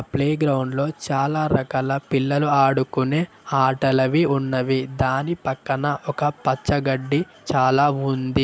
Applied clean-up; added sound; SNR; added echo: none; none; none; none.